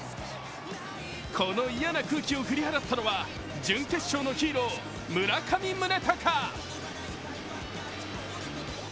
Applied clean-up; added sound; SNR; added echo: none; Engine; 16 dB; none.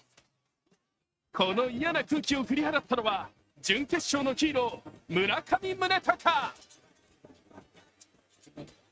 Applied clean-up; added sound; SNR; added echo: neural mask model RNNoise.